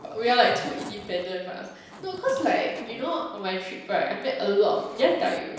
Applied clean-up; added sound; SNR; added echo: none; Zipper (clothing); 19 dB; reverberation time 0.9 s.